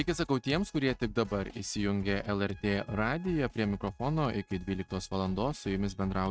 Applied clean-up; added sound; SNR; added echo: neural mask model RNNoise.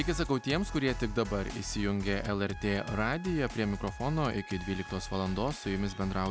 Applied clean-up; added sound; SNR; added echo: none; Trumpet; 20 dB; none.